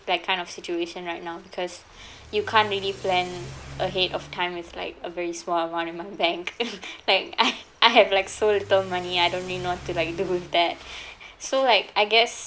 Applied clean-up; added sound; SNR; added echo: none; Accelerating, revving, vroom / Car; 20 dB; none.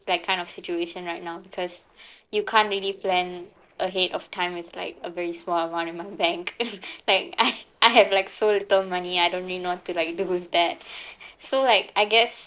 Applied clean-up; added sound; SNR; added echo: neural separator model SepFormer DNS4.